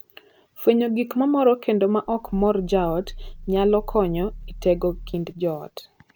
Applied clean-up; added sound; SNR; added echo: none; Growling; 13 dB; none.